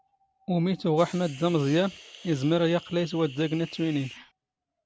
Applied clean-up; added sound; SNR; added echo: none; Hiss; 19 dB; none.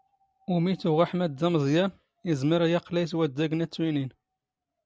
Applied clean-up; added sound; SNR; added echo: none; none; none; none.